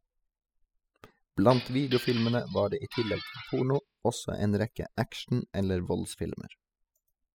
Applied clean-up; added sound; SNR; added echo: classical method spectral subtraction.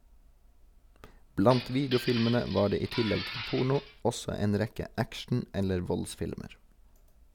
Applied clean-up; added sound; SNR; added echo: none; Glass; 9 dB; none.